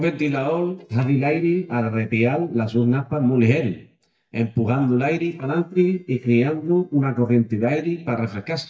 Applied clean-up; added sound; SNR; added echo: neural mask model DeepFilterNet 3.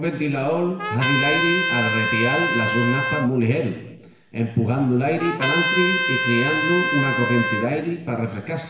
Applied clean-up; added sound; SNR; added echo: none; Trumpet; 1 dB; reverberation time 1.0 s.